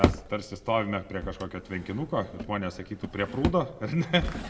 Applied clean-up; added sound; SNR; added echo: none; Drawer open or close; 3 dB; reverberation time 0.9 s.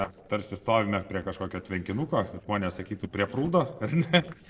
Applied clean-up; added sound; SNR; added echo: neural separator model SepFormer DNS4.